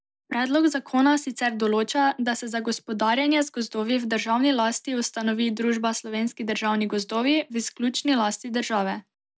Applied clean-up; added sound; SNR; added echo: neural mask model Resemble Enhance denoiser.